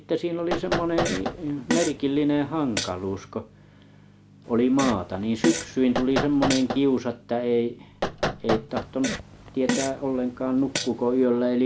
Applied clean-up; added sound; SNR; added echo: none; Fart + Knock; 5 dB; none.